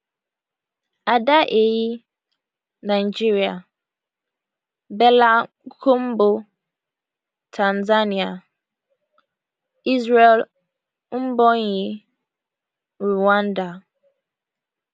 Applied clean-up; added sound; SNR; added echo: none; none; none; none.